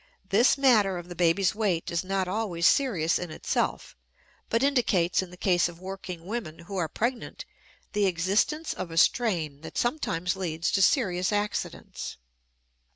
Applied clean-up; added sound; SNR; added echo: none; none; none; none.